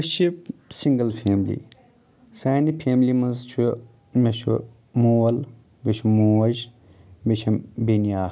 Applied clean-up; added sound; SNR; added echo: none; none; none; none.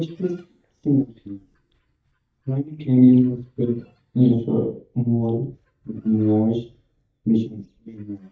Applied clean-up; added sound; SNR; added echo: neural mask model DeepFilterNet 3.